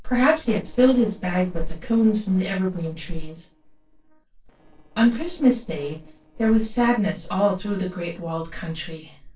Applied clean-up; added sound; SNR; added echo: neural separator model SepFormer DNS4.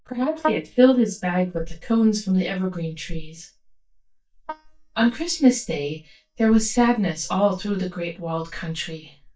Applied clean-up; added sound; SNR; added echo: neural mask model DeepFilterNet 3.